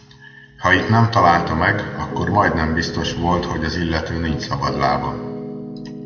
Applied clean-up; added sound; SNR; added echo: none; Piano; 10 dB; reverberation time 1.6 s.